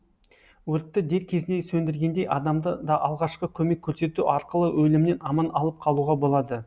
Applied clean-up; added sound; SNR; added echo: none; none; none; none.